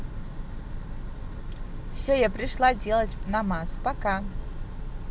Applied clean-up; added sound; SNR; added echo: none; none; none; none.